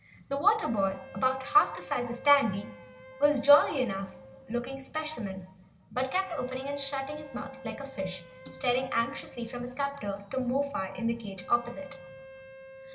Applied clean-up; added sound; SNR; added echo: none; Wind instrument, woodwind instrument; 19 dB; reverberation time 1.4 s.